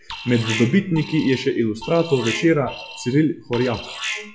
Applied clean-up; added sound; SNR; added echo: classical method WPE with log-MMSE.